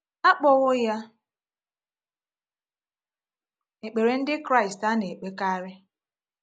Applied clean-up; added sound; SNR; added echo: none; none; none; none.